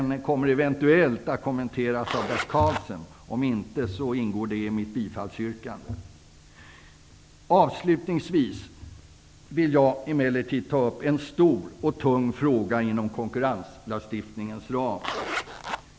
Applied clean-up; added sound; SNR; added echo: none; Zipper (clothing); 7 dB; none.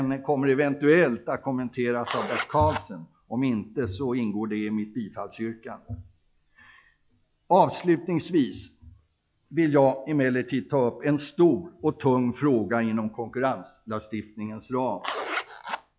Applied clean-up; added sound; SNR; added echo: classical method log-MMSE.